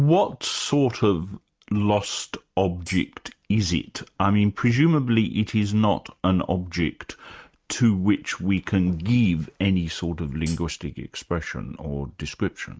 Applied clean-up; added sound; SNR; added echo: neural mask model RNNoise.